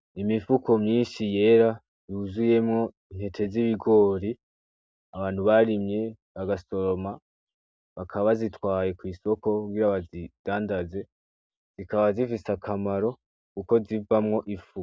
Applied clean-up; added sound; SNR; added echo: none; none; none; none.